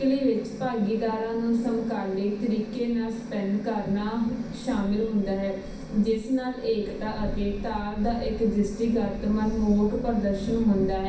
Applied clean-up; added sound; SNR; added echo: none; Wind / Bird; 13 dB; reverberation time 0.6 s.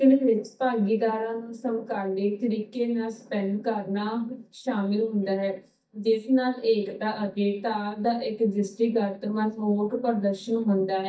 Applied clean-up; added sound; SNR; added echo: neural mask model DeepFilterNet 3.